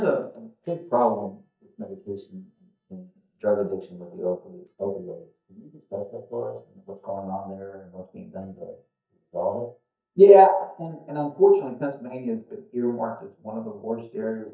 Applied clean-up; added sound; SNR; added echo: neural mask model DeepFilterNet 3.